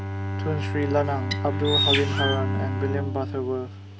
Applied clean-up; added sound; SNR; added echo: none; Bowed string instrument + Bird; -2 dB; none.